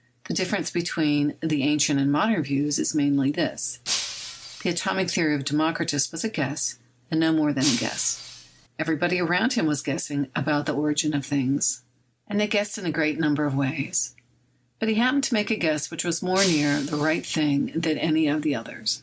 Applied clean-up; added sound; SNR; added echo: none; Shatter; 7 dB; none.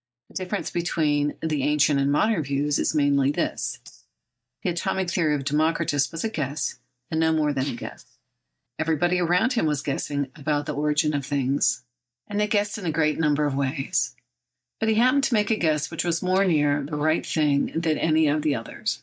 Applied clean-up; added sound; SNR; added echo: neural mask model DeepFilterNet 3.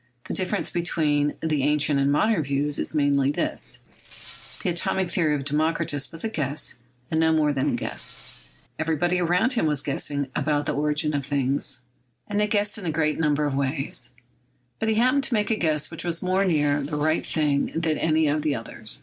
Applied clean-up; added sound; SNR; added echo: neural separator model SepFormer DNS4.